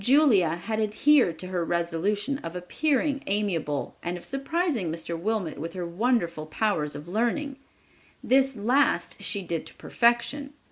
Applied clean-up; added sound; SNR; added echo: none; none; none; none.